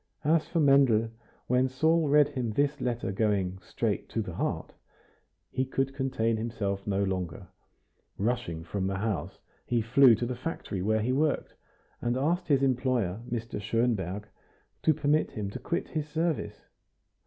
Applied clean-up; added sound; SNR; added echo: none; none; none; none.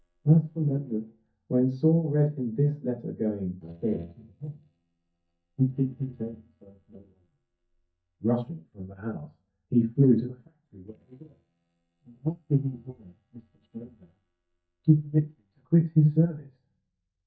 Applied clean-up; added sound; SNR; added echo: neural mask model DeepFilterNet 3.